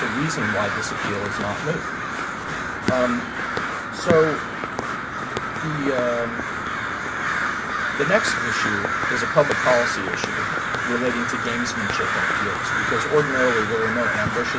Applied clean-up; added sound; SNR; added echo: none; Crow; -1 dB; reverberation time 0.1 s.